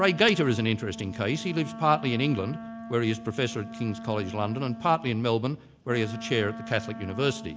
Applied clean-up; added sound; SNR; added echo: none; Wind instrument, woodwind instrument; 13 dB; none.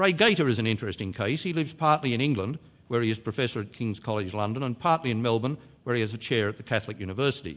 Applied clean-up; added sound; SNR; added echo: none; none; none; none.